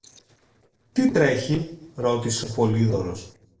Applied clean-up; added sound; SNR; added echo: neural separator model SepFormer DNS4.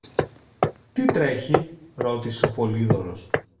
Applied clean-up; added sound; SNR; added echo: none; Hammer; 1 dB; reverberation time 0.6 s.